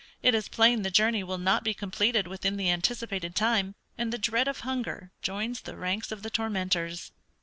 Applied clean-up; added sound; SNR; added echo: none; none; none; none.